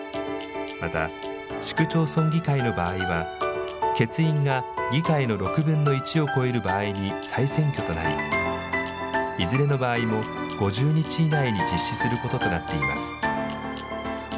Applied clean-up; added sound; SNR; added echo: none; none; none; none.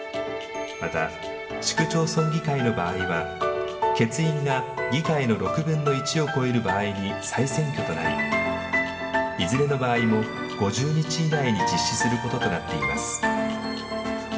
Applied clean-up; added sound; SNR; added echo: none; none; none; reverberation time 2.2 s.